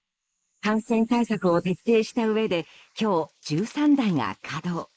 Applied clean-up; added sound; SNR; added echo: neural mask model Resemble Enhance denoiser.